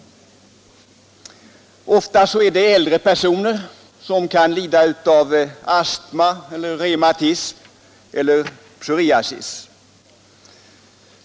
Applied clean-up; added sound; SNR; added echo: none; none; none; none.